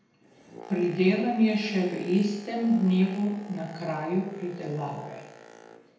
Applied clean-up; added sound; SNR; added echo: none; Boat, Water vehicle; 19 dB; reverberation time 0.8 s.